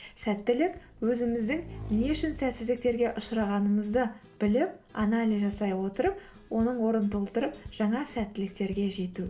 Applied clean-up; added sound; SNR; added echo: none; Motorcycle / Engine; 19 dB; none.